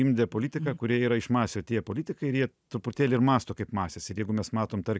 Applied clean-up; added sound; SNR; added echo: none; none; none; none.